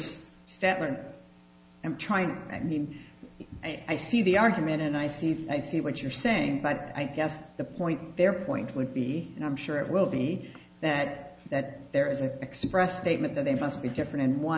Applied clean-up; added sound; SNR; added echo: none; none; none; none.